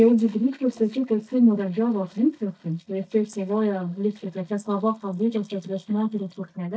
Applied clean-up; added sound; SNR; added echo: neural mask model DeepFilterNet 3.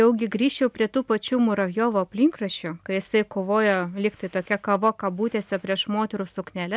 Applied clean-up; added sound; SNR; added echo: none; none; none; none.